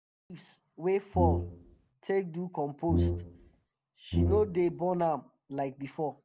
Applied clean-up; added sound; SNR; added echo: none; Brass instrument; -2 dB; none.